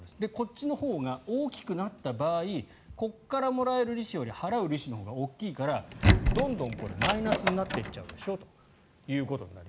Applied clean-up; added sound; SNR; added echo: none; Door; -3 dB; none.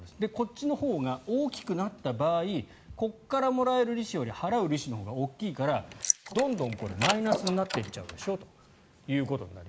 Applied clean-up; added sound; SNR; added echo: neural mask model Resemble Enhance denoiser.